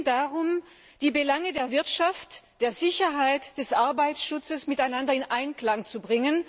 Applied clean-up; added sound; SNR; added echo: none; none; none; none.